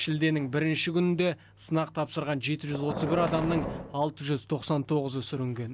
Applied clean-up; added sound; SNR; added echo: none; Boom; 7 dB; none.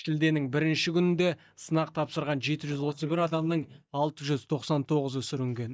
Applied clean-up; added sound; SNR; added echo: neural mask model DeepFilterNet 3.